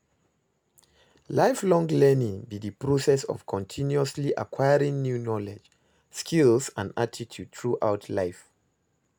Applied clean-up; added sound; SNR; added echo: none; none; none; none.